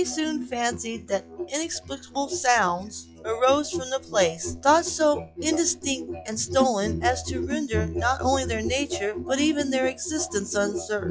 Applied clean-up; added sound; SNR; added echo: classical method log-MMSE.